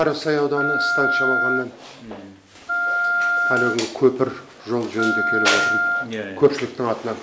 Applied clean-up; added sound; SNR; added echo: none; Wind instrument, woodwind instrument; 0 dB; none.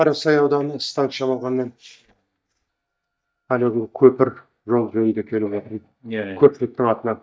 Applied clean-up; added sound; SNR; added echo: neural mask model DeepFilterNet 3.